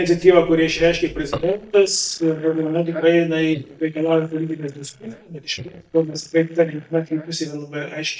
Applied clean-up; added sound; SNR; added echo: neural mask model DeepFilterNet 3.